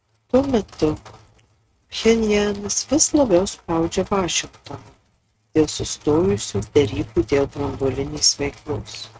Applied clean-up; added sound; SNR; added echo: neural mask model RNNoise.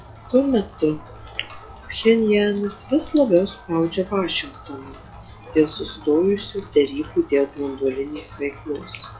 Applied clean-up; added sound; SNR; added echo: classical method log-MMSE.